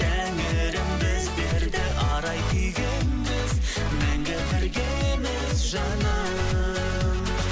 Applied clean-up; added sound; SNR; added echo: none; Splash, splatter; 12 dB; none.